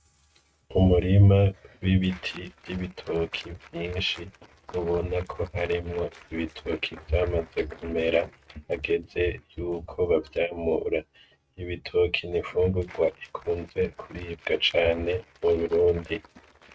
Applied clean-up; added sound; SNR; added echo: neural mask model RNNoise.